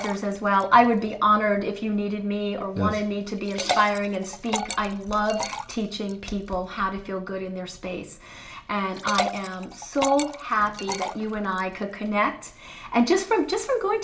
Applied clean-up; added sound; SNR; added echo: none; Liquid; 11 dB; reverberation time 0.4 s.